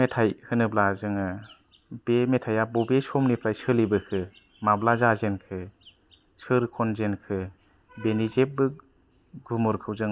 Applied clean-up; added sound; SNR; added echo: none; none; none; none.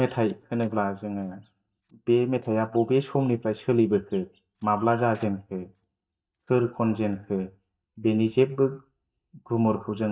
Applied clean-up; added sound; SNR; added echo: neural mask model DeepFilterNet 3.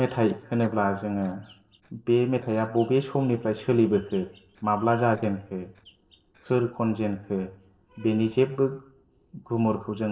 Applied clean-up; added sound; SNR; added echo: neural separator model SepFormer DNS4.